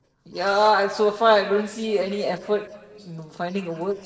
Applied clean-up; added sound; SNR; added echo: neural separator model SepFormer DNS4.